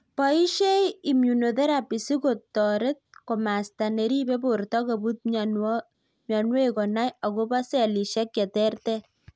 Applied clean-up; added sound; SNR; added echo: none; none; none; none.